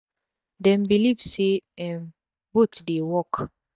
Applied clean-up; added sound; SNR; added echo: neural mask model DeepFilterNet 3.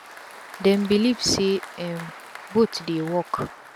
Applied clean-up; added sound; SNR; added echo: none; Applause; 17 dB; none.